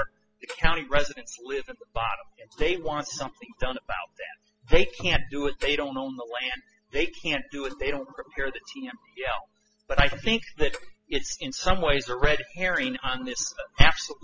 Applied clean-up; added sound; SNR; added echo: classical method spectral subtraction.